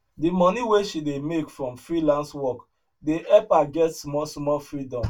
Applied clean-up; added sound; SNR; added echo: none; none; none; reverberation time 0.1 s.